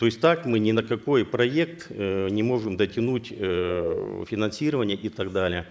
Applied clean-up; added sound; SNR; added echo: neural mask model Resemble Enhance denoiser.